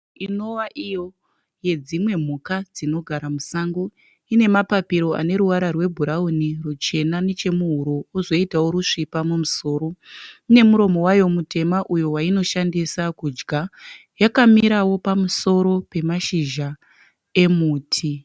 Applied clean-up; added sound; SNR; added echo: none; none; none; none.